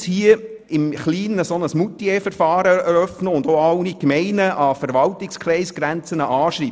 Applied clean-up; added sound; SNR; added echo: none; none; none; none.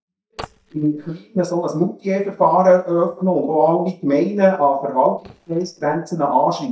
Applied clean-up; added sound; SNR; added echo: neural mask model DeepFilterNet 3.